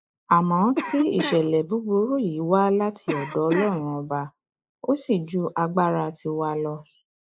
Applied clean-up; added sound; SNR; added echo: neural mask model Resemble Enhance denoiser.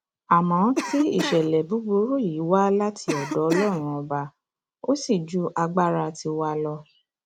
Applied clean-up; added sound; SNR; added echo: none; Cough; 6 dB; none.